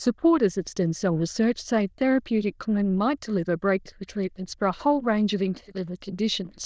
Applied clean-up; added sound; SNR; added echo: neural diffusion model UNIVERSE++.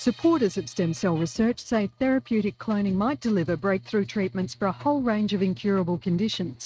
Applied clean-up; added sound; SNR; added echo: neural mask model RNNoise.